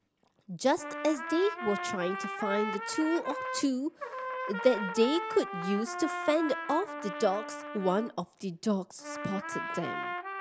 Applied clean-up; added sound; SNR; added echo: none; Trumpet; 6 dB; none.